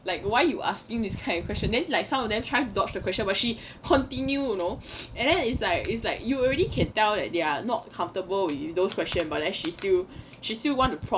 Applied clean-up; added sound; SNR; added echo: none; none; none; none.